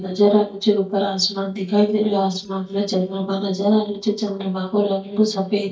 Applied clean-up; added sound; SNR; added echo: neural mask model DeepFilterNet 3.